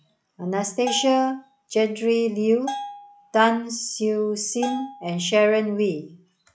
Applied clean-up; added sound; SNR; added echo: classical method log-MMSE.